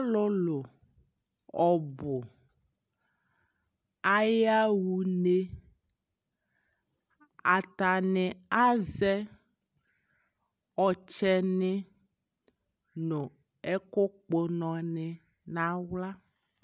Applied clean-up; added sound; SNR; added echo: none; none; none; none.